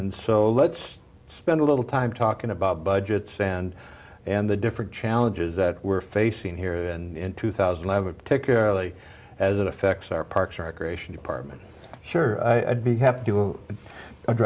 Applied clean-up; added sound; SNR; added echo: none; none; none; none.